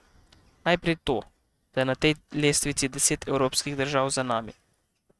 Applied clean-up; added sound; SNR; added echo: neural mask model RNNoise.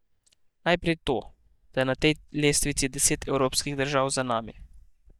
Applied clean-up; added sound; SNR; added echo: neural mask model DeepFilterNet 3.